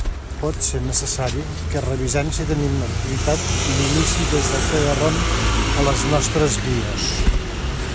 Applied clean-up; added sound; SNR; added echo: none; none; none; none.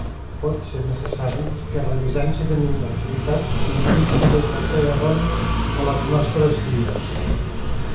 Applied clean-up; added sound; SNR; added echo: none; Zipper (clothing); 5 dB; reverberation time 0.6 s.